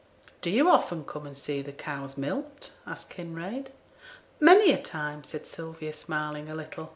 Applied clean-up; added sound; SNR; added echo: none; none; none; none.